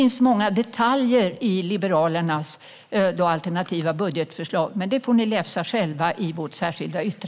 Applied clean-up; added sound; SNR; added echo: none; none; none; none.